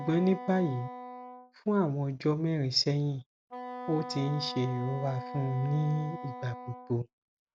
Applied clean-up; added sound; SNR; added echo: none; Wind instrument, woodwind instrument; 12 dB; none.